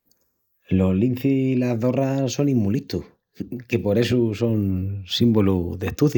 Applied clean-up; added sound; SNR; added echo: neural mask model Resemble Enhance denoiser.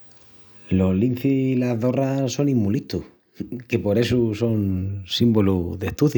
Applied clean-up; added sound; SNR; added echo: none; none; none; none.